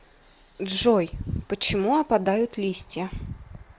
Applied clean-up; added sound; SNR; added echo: none; none; none; none.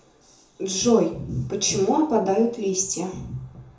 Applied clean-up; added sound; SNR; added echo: none; none; none; reverberation time 0.6 s.